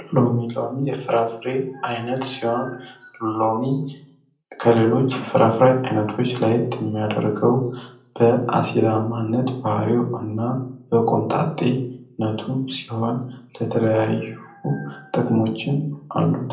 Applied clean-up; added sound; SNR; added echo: none; none; none; reverberation time 0.6 s.